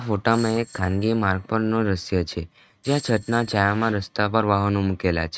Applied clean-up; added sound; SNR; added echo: neural mask model RNNoise.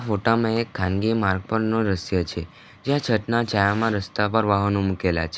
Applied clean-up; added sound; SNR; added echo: none; none; none; none.